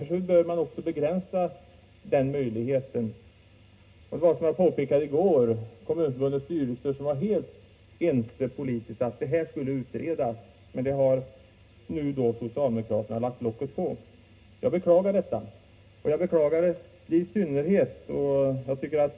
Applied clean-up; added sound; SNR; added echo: none; none; none; reverberation time 0.2 s.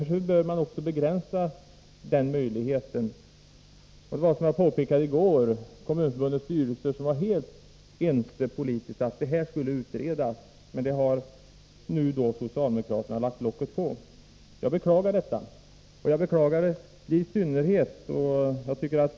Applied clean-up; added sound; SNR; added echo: none; none; none; none.